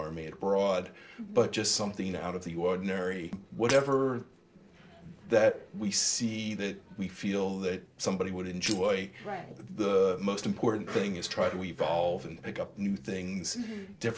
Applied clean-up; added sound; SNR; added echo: neural separator model SepFormer DNS4.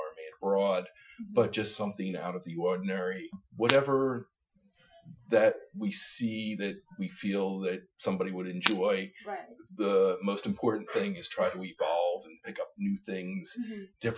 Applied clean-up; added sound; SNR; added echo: classical method Wiener filter.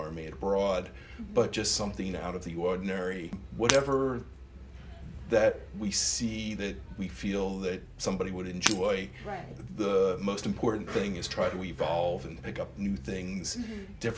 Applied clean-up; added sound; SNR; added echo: none; Shatter; 6 dB; none.